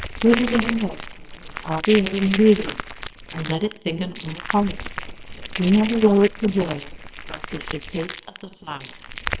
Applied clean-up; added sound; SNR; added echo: neural separator model SepFormer WHAMR!.